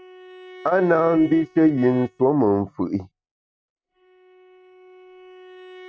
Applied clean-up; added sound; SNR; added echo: neural mask model RNNoise.